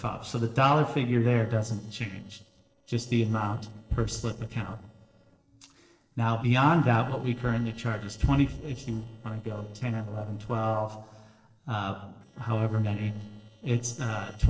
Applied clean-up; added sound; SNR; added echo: neural separator model SepFormer DNS4.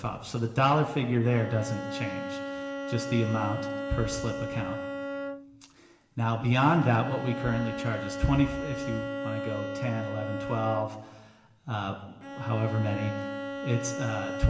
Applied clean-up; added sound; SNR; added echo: none; Bowed string instrument; 7 dB; reverberation time 1.2 s.